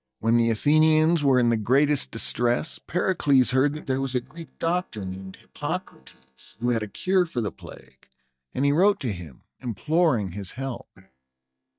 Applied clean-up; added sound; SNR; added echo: neural mask model DeepFilterNet 3.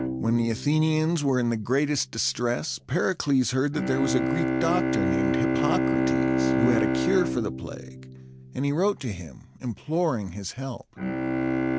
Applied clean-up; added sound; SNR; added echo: none; Bowed string instrument; 1 dB; none.